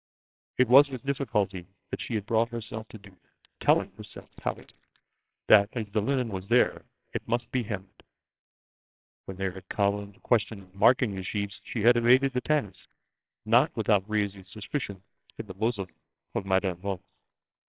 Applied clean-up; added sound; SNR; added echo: neural separator model SepFormer WHAMR!.